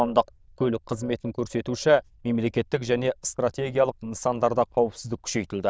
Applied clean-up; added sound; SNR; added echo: neural diffusion model UNIVERSE++.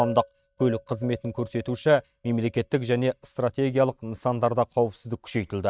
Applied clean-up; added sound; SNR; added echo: neural mask model RNNoise.